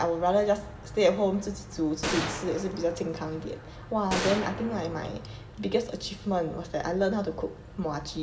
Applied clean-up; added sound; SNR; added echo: none; Gunshot, gunfire; 7 dB; reverberation time 0.9 s.